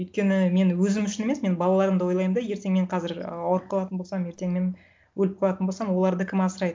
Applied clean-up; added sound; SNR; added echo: none; none; none; none.